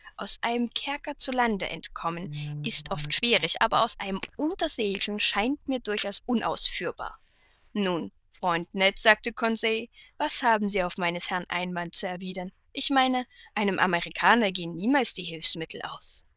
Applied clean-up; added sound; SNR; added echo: neural diffusion model UNIVERSE++.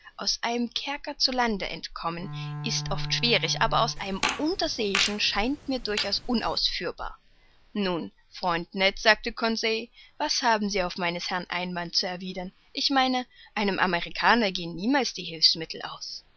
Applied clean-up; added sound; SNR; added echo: none; Fart + Bowed string instrument; 7 dB; none.